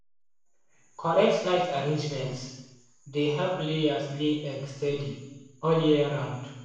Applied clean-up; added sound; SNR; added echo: none; none; none; reverberation time 0.9 s.